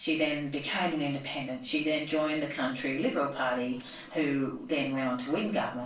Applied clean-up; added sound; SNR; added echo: neural separator model SepFormer DNS4.